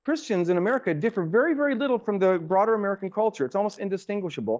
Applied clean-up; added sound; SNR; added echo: neural mask model DeepFilterNet 3.